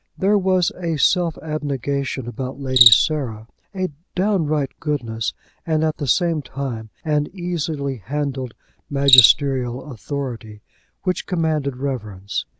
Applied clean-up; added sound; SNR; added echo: none; Cricket; 6 dB; none.